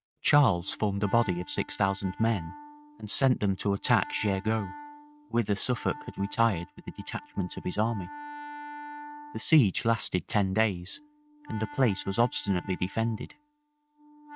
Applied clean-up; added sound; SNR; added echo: neural mask model RNNoise.